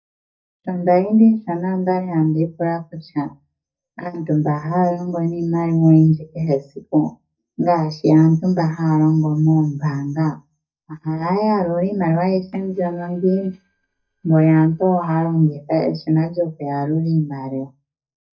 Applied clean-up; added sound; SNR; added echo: neural mask model DeepFilterNet 3.